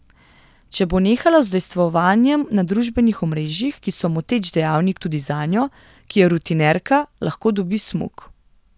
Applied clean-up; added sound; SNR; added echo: none; none; none; none.